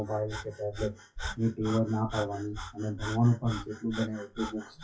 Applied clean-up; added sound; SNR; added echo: classical method WPE with log-MMSE.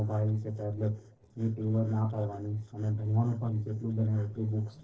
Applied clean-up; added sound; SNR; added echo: neural separator model SepFormer DNS4.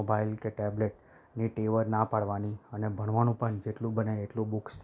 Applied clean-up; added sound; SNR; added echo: none; none; none; none.